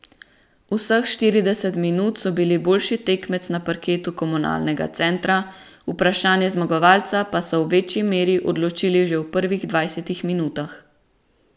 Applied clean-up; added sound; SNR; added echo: none; none; none; none.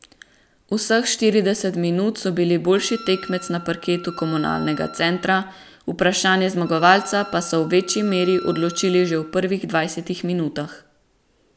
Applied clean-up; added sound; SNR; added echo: none; Wind instrument, woodwind instrument; 17 dB; none.